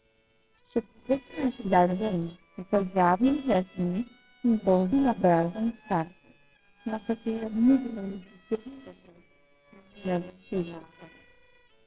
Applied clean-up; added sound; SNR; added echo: neural separator model SepFormer WHAMR!.